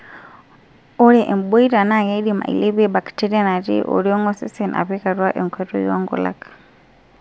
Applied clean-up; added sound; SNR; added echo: none; none; none; none.